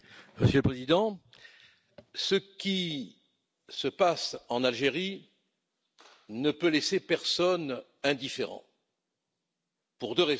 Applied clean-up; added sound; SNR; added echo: none; none; none; none.